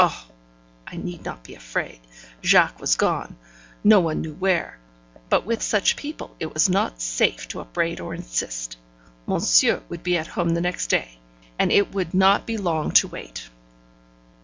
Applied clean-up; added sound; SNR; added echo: none; none; none; none.